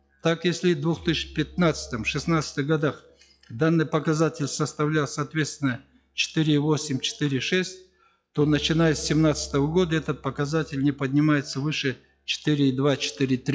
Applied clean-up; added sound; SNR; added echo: classical method log-MMSE.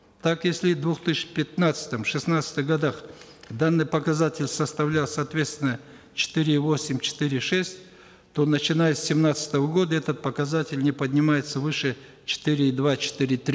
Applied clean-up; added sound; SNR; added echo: none; none; none; none.